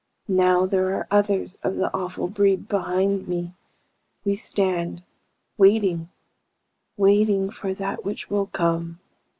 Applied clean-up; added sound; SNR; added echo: none; none; none; none.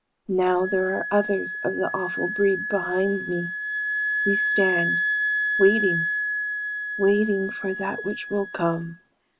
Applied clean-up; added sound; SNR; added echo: none; Wind instrument, woodwind instrument; 2 dB; none.